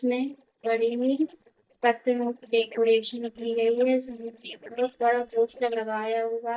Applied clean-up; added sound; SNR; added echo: neural mask model DeepFilterNet 3.